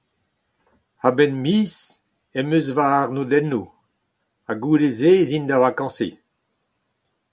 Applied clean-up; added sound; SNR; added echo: none; none; none; none.